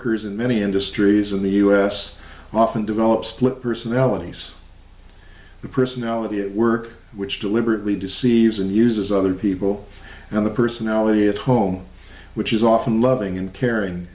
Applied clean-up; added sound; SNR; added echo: none; none; none; none.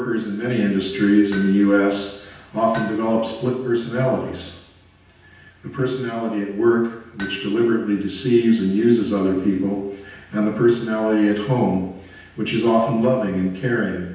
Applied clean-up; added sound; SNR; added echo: none; Hammer; 19 dB; reverberation time 0.9 s.